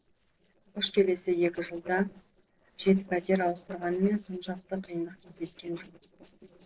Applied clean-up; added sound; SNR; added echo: neural separator model SepFormer DNS4.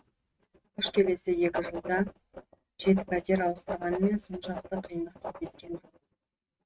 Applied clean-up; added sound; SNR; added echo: neural mask model RNNoise.